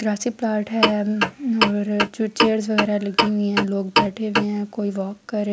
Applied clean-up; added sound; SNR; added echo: none; Clock; 1 dB; none.